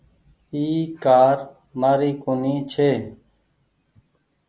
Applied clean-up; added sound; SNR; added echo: none; none; none; none.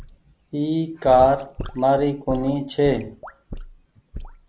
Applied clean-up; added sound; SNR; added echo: none; Sink (filling or washing) / Gurgling / Liquid; 14 dB; none.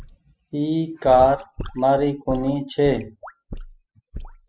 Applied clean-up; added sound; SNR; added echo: classical method spectral subtraction.